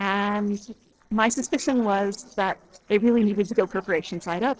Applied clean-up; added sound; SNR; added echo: neural separator model SepFormer DNS4.